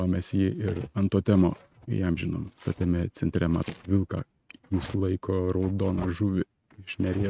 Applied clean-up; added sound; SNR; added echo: neural mask model RNNoise.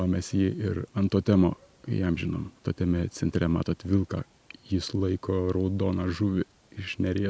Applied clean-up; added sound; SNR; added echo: none; none; none; none.